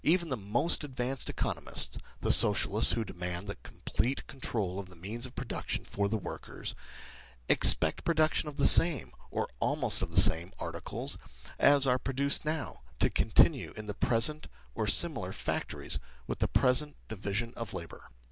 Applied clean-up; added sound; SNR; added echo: none; none; none; none.